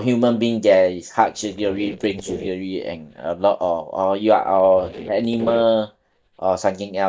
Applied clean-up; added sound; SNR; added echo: neural mask model DeepFilterNet 3.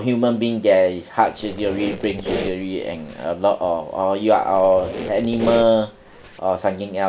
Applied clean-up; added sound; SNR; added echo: none; Squeak; 10 dB; none.